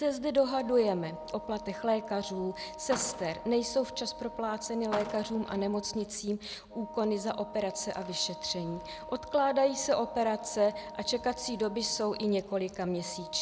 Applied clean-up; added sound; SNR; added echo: none; Wind instrument, woodwind instrument + Car; 13 dB; none.